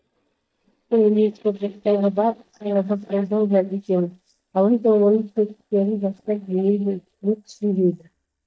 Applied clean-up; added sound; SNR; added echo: neural mask model DeepFilterNet 3.